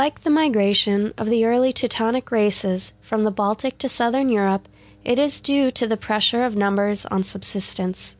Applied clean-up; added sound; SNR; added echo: none; none; none; none.